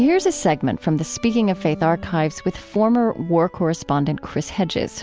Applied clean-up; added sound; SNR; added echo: none; none; none; none.